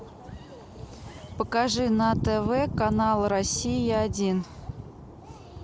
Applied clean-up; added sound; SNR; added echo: none; none; none; none.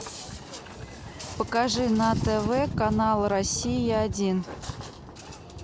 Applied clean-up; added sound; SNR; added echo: none; Walk, footsteps; 17 dB; none.